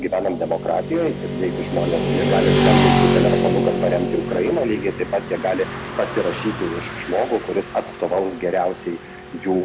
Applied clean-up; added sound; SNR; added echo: none; Motorcycle / Traffic noise, roadway noise; 0 dB; none.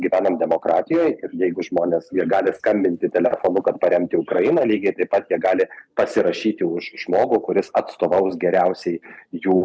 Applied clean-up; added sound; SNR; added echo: none; none; none; none.